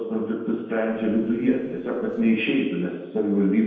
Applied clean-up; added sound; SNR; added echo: neural separator model SepFormer DNS4.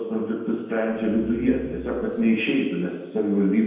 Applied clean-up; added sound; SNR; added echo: none; Growling; 18 dB; reverberation time 1.1 s.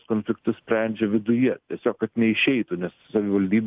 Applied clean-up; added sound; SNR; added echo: none; none; none; none.